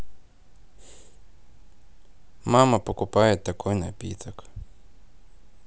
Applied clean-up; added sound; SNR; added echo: none; none; none; none.